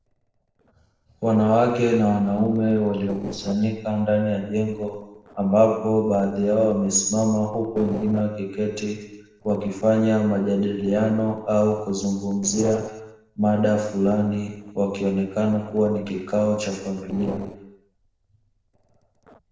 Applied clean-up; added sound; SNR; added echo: neural separator model SepFormer DNS4.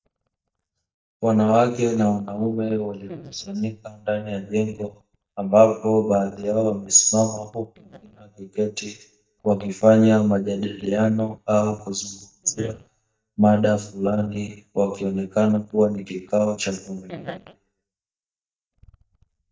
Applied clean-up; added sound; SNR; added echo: neural mask model DeepFilterNet 3.